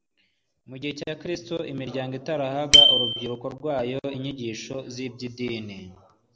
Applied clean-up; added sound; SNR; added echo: none; Bicycle bell; -4 dB; none.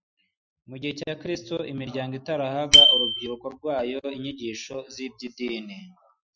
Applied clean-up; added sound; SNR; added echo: classical method Wiener filter.